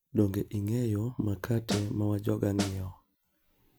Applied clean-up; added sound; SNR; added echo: none; Snare drum; 7 dB; none.